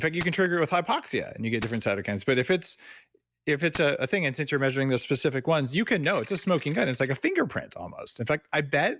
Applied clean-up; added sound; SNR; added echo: none; Ratchet, pawl / Percussion + Coin (dropping); 12 dB; none.